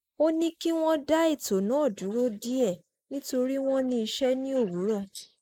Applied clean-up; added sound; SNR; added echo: neural mask model Resemble Enhance denoiser.